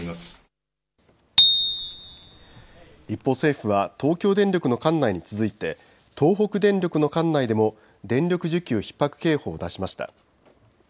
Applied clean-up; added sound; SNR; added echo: none; Bicycle bell; -2 dB; none.